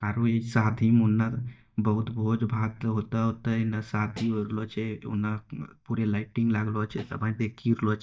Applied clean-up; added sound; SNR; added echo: neural mask model DeepFilterNet 3.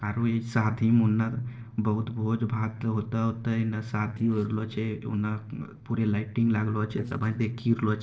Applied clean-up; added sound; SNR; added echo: neural separator model SepFormer DNS4.